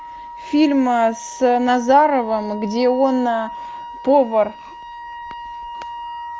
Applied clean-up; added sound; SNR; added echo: none; Wind instrument, woodwind instrument; 14 dB; none.